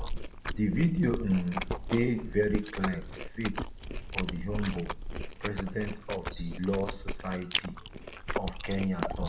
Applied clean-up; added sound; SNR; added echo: none; Chewing, mastication; 3 dB; none.